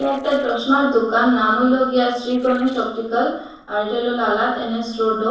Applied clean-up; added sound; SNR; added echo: neural separator model SepFormer DNS4.